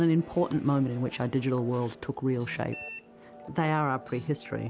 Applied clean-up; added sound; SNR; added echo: none; none; none; none.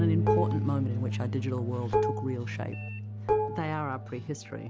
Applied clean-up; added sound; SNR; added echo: none; Bass guitar + Dishes, pots, and pans; -4 dB; none.